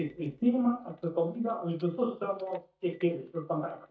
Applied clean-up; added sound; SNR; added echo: neural mask model DeepFilterNet 3.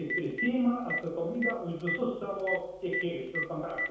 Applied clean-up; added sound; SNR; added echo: none; Telephone; 5 dB; reverberation time 0.9 s.